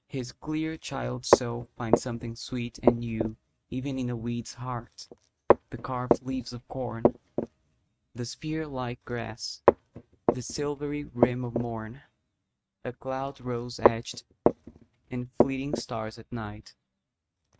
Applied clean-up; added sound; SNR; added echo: neural mask model RNNoise.